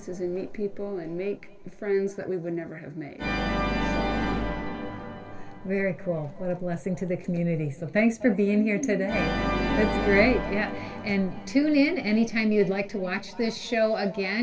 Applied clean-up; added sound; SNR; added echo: none; Organ; 6 dB; reverberation time 2.3 s.